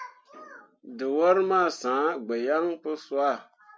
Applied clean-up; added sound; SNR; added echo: none; none; none; none.